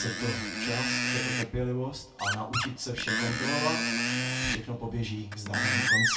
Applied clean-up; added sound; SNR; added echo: none; Screech; -3 dB; reverberation time 0.2 s.